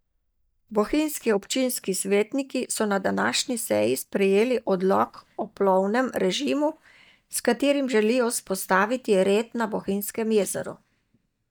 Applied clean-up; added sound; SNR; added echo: neural mask model DeepFilterNet 3.